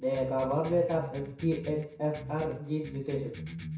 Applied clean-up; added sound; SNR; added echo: none; Electric guitar; 10 dB; reverberation time 0.6 s.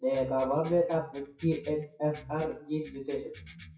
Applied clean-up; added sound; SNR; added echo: classical method WPE with log-MMSE.